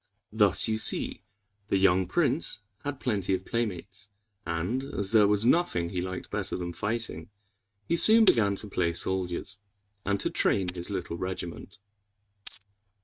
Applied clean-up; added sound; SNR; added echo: neural mask model RNNoise.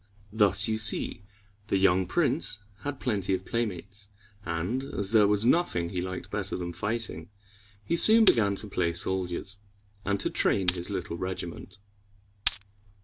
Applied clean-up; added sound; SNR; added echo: none; Glass; 7 dB; none.